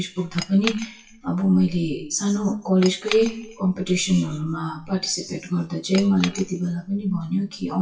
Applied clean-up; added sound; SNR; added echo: classical method WPE with log-MMSE.